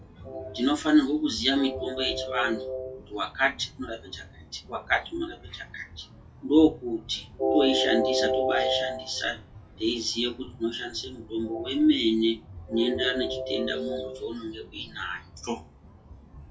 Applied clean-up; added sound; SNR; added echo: classical method WPE with log-MMSE.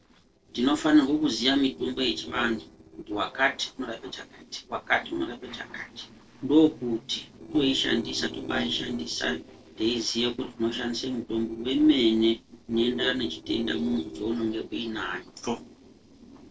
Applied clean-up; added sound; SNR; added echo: neural separator model SepFormer DNS4.